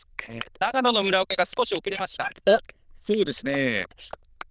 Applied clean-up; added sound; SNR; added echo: neural diffusion model UNIVERSE++.